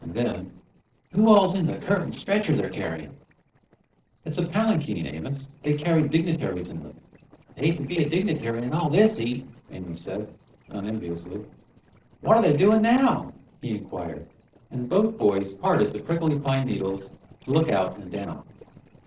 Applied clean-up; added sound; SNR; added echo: neural separator model SepFormer DNS4.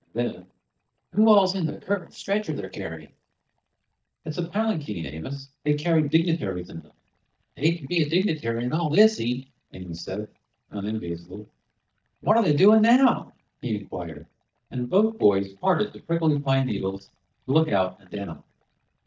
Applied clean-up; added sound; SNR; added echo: neural mask model DeepFilterNet 3.